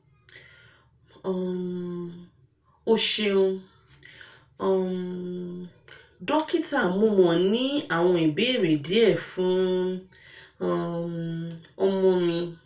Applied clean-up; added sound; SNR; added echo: none; none; none; reverberation time 0.3 s.